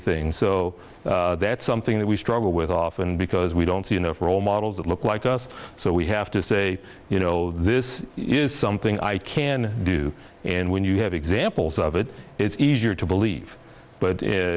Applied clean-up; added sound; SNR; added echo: none; none; none; none.